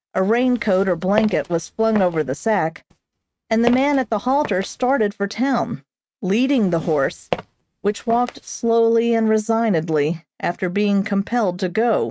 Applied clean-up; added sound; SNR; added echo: neural mask model RNNoise.